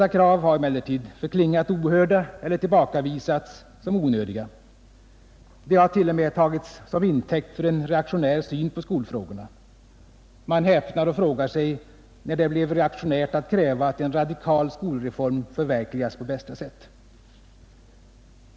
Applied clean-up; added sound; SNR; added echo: none; none; none; none.